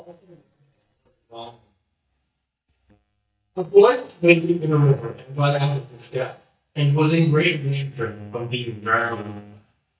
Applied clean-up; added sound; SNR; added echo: neural mask model DeepFilterNet 3.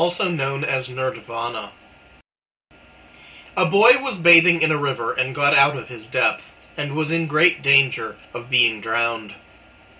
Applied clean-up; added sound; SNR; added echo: none; none; none; none.